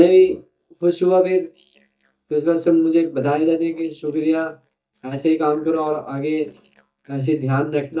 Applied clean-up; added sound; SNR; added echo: neural mask model DeepFilterNet 3.